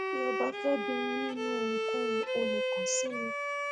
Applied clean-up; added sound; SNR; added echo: none; Bowed string instrument; -3 dB; none.